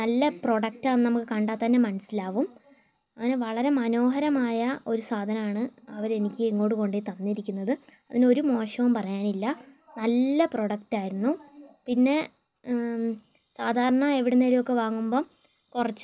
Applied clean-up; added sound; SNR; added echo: none; none; none; none.